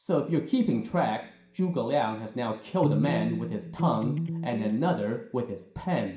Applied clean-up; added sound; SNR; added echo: none; Electric guitar; 2 dB; reverberation time 0.5 s.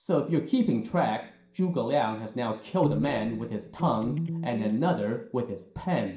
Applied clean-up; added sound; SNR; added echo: neural separator model SepFormer DNS4.